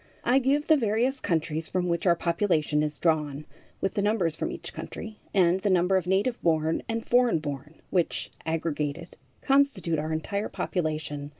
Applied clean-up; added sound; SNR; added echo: none; none; none; none.